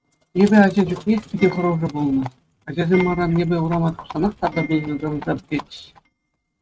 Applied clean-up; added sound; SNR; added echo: neural mask model RNNoise.